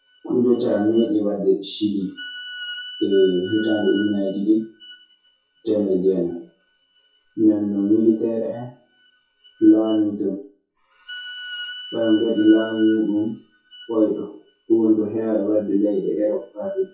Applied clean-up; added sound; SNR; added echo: classical method WPE with log-MMSE.